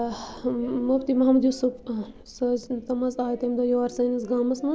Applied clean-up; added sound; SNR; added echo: none; none; none; none.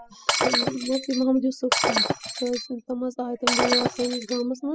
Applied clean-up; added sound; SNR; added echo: classical method spectral subtraction.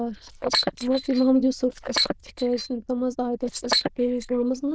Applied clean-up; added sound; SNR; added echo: neural diffusion model UNIVERSE++.